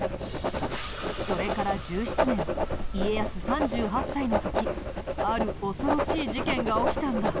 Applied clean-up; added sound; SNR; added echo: none; Writing; -2 dB; none.